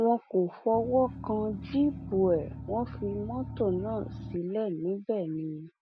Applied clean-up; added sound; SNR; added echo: none; Engine; 10 dB; none.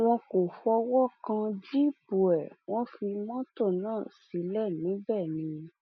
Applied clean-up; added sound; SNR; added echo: none; none; none; none.